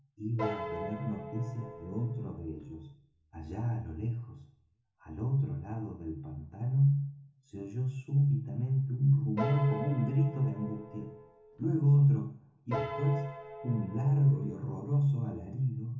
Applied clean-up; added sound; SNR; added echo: none; Piano; 10 dB; reverberation time 0.7 s.